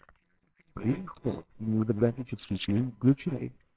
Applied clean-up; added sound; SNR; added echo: neural separator model SepFormer WHAMR!.